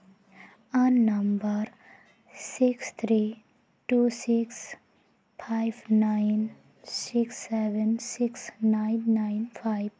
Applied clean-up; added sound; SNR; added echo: none; none; none; none.